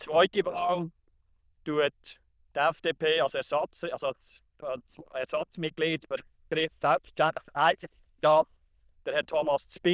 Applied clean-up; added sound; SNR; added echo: neural diffusion model UNIVERSE++.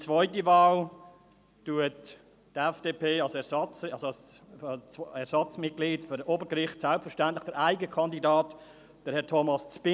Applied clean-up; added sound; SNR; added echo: none; none; none; none.